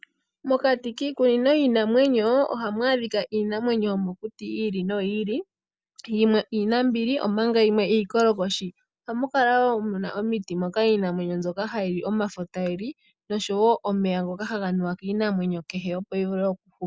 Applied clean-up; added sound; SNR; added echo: none; none; none; none.